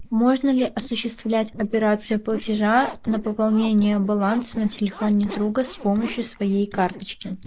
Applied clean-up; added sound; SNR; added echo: neural mask model Resemble Enhance denoiser.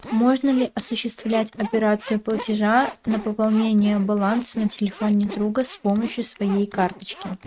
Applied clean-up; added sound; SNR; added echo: neural mask model RNNoise.